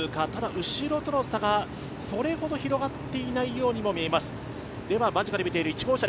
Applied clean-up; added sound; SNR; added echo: none; none; none; none.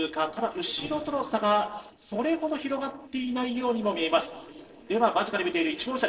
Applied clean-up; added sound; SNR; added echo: neural separator model SepFormer DNS4.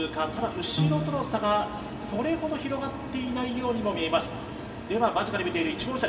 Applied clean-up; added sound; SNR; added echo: none; Piano; 0 dB; reverberation time 2.3 s.